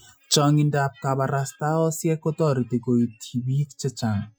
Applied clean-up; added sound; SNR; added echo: classical method Wiener filter.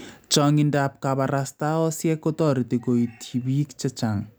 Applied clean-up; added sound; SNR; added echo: none; none; none; none.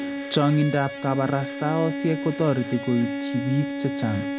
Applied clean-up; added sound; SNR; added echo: none; Bowed string instrument; 6 dB; none.